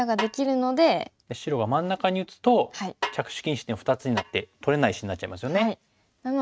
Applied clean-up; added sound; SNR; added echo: neural mask model RNNoise.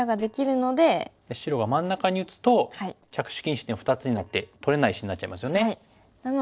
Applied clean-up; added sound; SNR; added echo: neural separator model SepFormer DNS4.